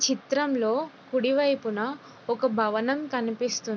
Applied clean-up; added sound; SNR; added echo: none; none; none; none.